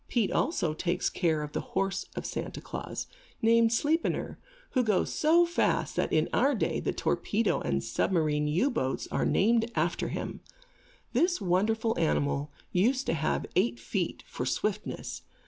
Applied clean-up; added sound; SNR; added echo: none; none; none; none.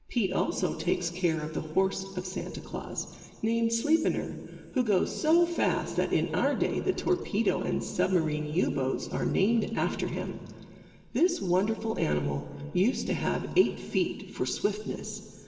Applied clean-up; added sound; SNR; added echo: none; none; none; reverberation time 2.4 s.